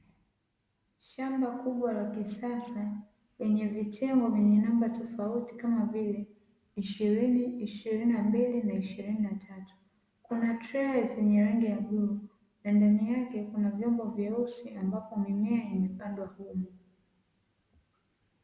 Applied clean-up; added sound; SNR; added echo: none; none; none; none.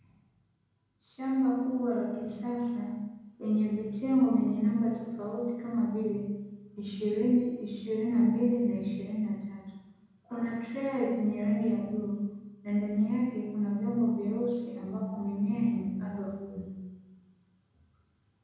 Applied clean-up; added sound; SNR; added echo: none; none; none; reverberation time 0.9 s.